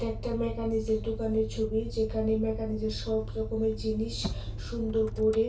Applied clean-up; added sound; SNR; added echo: none; Motor vehicle (road); 6 dB; reverberation time 0.2 s.